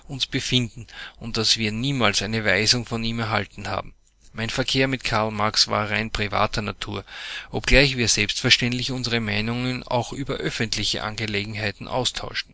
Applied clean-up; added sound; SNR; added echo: none; none; none; none.